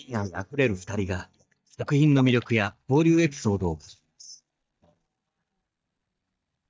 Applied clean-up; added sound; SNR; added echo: neural mask model DeepFilterNet 3.